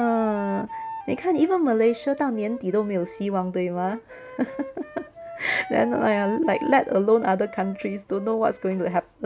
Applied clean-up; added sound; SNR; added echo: none; Wind instrument, woodwind instrument; 15 dB; none.